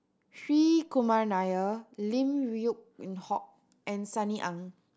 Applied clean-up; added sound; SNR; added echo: none; none; none; none.